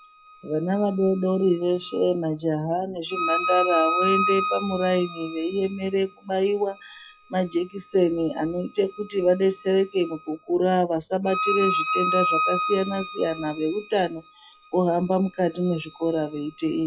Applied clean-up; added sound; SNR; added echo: classical method log-MMSE.